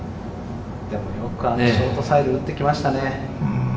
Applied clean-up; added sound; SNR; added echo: none; Bass guitar; 19 dB; reverberation time 1.1 s.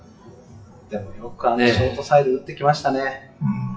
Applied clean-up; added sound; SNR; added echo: classical method WPE with log-MMSE.